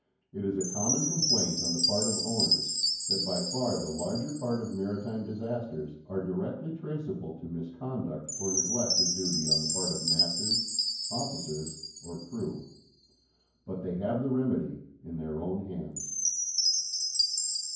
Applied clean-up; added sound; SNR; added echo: none; Chime; -1 dB; reverberation time 0.9 s.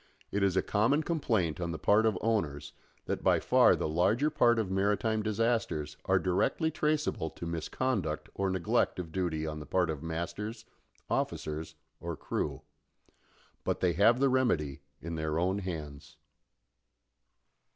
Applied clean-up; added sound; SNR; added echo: none; none; none; none.